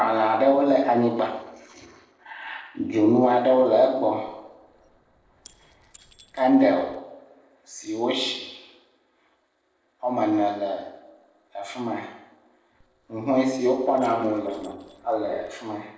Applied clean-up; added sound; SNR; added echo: neural separator model SepFormer DNS4.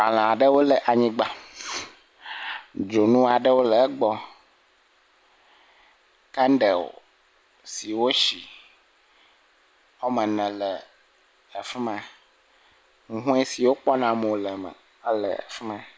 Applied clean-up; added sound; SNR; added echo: none; none; none; none.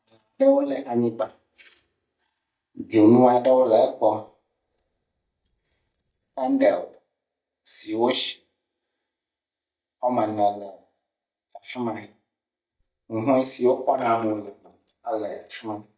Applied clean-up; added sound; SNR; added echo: neural mask model DeepFilterNet 3.